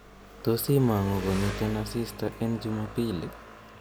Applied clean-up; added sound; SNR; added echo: none; Engine; 12 dB; none.